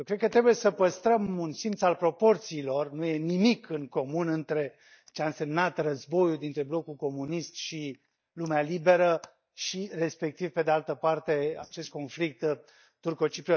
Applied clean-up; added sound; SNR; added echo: neural mask model DeepFilterNet 3.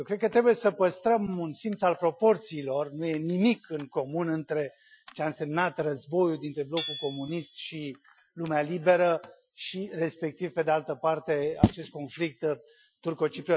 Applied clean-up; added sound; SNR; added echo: classical method Wiener filter.